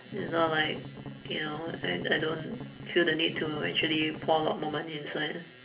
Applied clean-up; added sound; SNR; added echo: none; Strum; 12 dB; reverberation time 0.3 s.